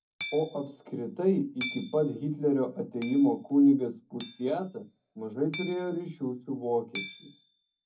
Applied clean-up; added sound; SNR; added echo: none; Hammer; 13 dB; reverberation time 0.3 s.